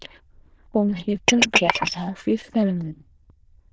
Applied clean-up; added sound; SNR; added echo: neural diffusion model UNIVERSE++.